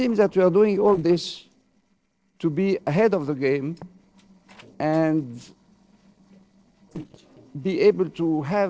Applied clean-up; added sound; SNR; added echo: neural separator model SepFormer DNS4.